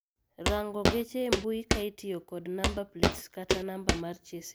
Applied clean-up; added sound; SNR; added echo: none; Walk, footsteps; -5 dB; none.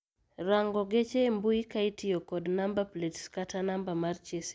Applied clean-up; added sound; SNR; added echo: none; none; none; none.